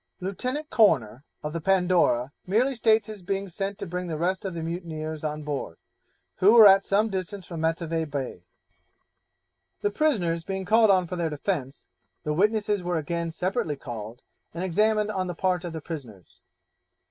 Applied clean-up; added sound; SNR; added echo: none; none; none; none.